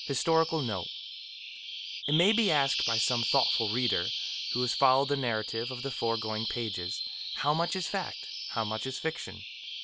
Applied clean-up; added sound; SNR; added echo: none; Bird vocalization, bird call, bird song; 3 dB; none.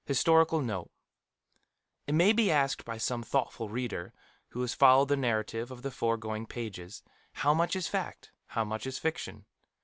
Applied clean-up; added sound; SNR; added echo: none; none; none; none.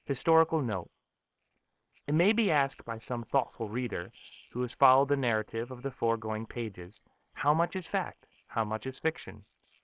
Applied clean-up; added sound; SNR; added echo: neural separator model SepFormer DNS4.